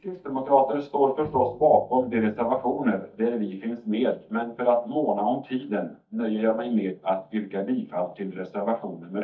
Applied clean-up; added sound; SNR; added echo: neural mask model DeepFilterNet 3.